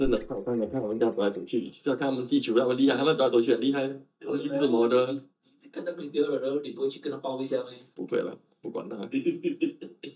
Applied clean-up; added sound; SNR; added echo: neural mask model DeepFilterNet 3.